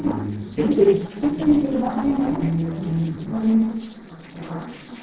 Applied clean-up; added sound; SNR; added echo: neural separator model SepFormer DNS4.